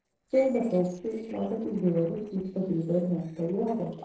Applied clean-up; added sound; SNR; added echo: neural separator model SepFormer DNS4.